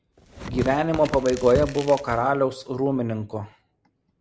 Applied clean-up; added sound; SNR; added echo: none; Tearing; 10 dB; none.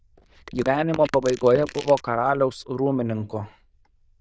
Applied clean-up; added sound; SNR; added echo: neural diffusion model UNIVERSE++.